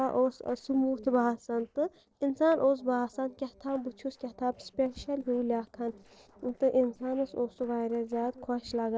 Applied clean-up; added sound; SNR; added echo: neural separator model SepFormer DNS4.